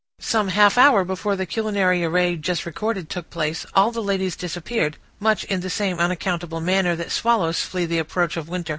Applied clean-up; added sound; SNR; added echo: neural separator model SepFormer DNS4.